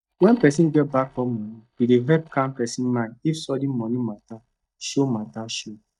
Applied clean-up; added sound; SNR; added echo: neural mask model DeepFilterNet 3.